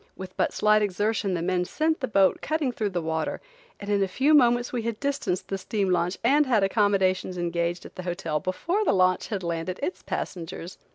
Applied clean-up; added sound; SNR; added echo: none; none; none; none.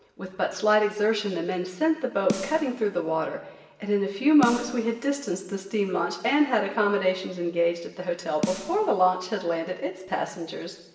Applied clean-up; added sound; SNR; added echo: none; Snare drum; 12 dB; reverberation time 1.1 s.